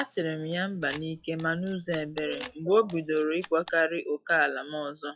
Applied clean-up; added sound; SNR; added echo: classical method log-MMSE.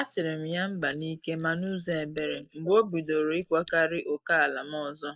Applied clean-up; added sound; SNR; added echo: neural mask model Resemble Enhance denoiser.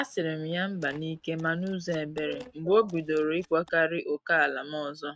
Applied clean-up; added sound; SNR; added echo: neural mask model RNNoise.